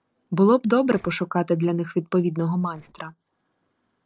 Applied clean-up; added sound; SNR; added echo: neural separator model SepFormer DNS4.